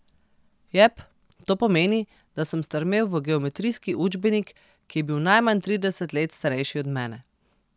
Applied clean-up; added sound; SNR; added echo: none; none; none; none.